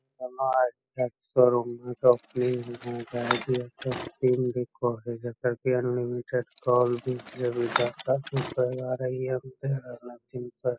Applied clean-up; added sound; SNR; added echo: classical method spectral subtraction.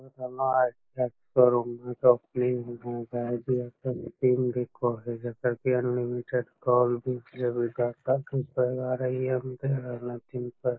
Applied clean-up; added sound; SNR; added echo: neural mask model Resemble Enhance denoiser.